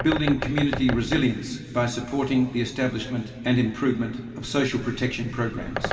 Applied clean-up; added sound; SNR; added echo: none; Bird; 10 dB; reverberation time 2.5 s.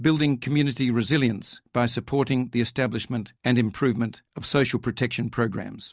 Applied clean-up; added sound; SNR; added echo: none; none; none; none.